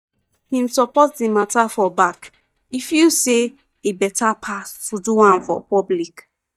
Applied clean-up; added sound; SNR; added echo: neural mask model DeepFilterNet 3.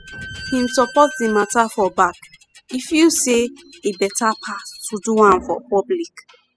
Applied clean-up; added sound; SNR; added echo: classical method spectral subtraction.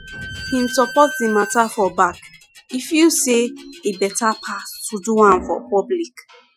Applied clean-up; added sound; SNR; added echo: classical method Wiener filter.